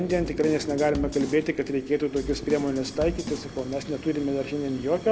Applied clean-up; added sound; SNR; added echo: none; Drum kit + Fire; 11 dB; none.